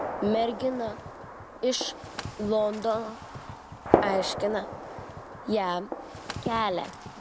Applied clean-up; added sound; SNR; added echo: none; Gunshot, gunfire; 3 dB; none.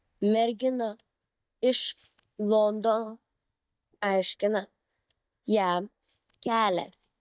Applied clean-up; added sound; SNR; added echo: neural mask model DeepFilterNet 3.